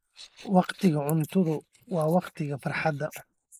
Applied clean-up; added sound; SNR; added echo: neural mask model Resemble Enhance denoiser.